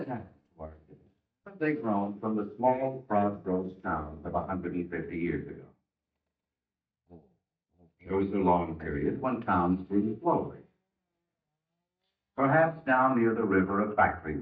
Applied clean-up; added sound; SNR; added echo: neural mask model DeepFilterNet 3.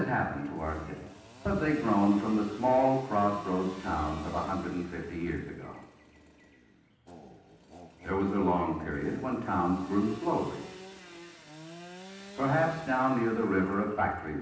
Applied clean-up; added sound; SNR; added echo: none; Sawing / Engine; 18 dB; reverberation time 0.9 s.